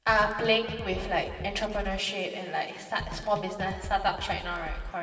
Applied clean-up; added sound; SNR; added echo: none; Drum kit; 9 dB; reverberation time 2.1 s.